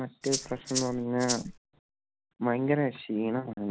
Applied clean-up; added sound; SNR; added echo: none; Rattle (instrument); 5 dB; none.